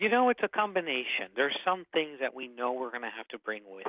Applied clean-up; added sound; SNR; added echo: none; none; none; none.